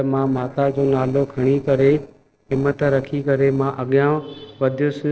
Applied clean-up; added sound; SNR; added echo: neural separator model SepFormer DNS4.